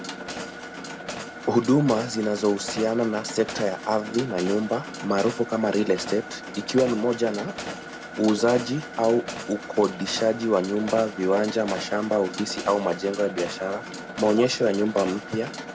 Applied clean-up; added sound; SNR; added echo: none; Mechanisms; 11 dB; none.